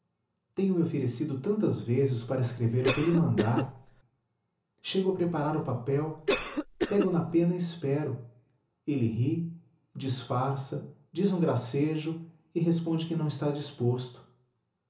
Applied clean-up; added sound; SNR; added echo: none; Cough; 5 dB; reverberation time 0.8 s.